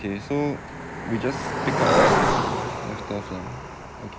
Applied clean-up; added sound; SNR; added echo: none; Cricket + Burping, eructation; -4 dB; none.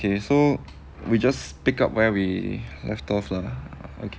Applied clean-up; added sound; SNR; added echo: none; none; none; none.